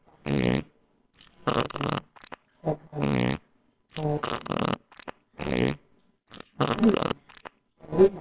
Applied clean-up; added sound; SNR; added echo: neural separator model SepFormer WHAMR!.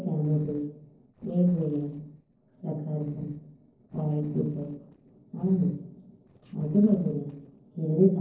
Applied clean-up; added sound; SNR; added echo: neural separator model SepFormer DNS4.